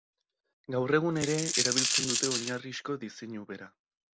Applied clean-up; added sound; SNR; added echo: none; Coin (dropping); -3 dB; none.